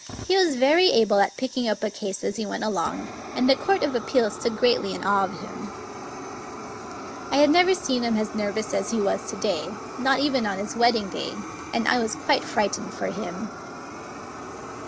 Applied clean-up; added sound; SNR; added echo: none; Fire; 12 dB; none.